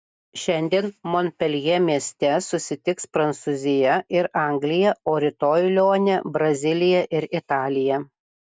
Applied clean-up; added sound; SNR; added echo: none; none; none; none.